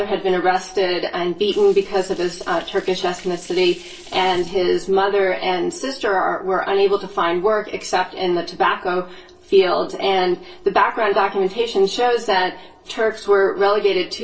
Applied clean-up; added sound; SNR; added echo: neural separator model SepFormer DNS4.